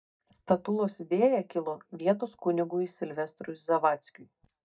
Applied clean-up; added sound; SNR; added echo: neural mask model DeepFilterNet 3.